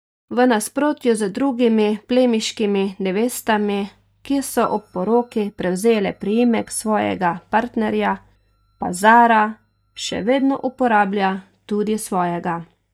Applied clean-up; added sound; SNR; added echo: neural mask model DeepFilterNet 3.